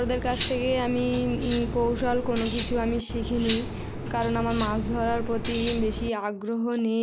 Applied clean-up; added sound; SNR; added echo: none; Cutlery, silverware; 3 dB; none.